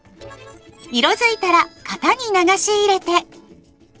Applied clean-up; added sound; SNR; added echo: neural separator model SepFormer DNS4.